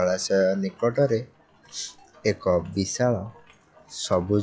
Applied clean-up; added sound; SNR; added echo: classical method log-MMSE.